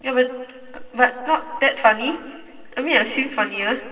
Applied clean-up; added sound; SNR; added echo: none; none; none; reverberation time 2.5 s.